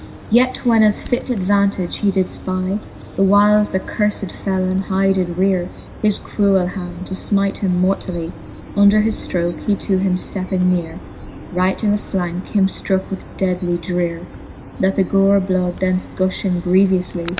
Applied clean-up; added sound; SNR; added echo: none; Bird vocalization, bird call, bird song; 15 dB; none.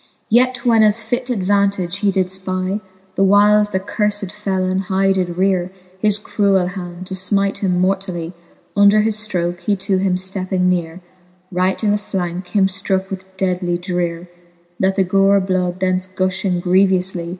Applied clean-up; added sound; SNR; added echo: none; none; none; none.